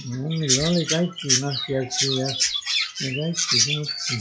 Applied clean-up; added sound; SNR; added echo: classical method log-MMSE.